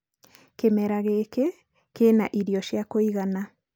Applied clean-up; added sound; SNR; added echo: none; none; none; none.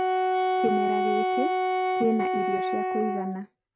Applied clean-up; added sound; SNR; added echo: neural mask model RNNoise.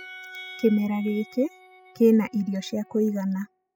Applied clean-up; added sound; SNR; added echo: classical method spectral subtraction.